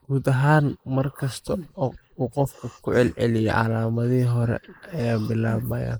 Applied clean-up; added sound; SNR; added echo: neural mask model Resemble Enhance denoiser.